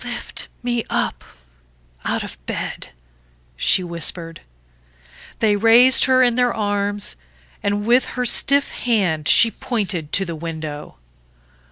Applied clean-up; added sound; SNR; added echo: none; none; none; none.